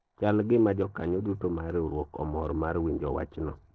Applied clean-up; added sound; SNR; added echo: neural separator model SepFormer DNS4.